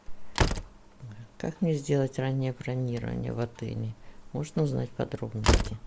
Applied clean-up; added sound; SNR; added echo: none; Slam; 2 dB; none.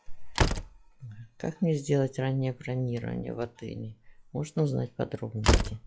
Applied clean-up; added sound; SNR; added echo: classical method log-MMSE.